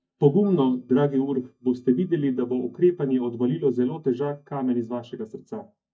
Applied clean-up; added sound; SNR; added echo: neural mask model DeepFilterNet 3.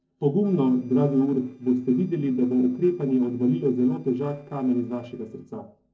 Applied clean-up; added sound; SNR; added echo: neural separator model SepFormer DNS4.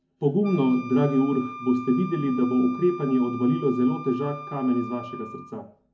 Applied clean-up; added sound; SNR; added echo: none; Wind instrument, woodwind instrument; 15 dB; reverberation time 0.3 s.